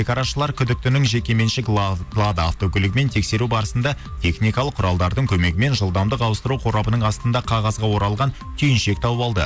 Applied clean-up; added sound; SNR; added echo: none; none; none; none.